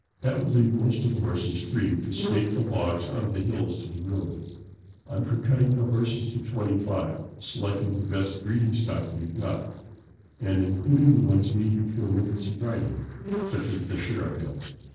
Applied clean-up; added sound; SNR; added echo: neural separator model SepFormer DNS4.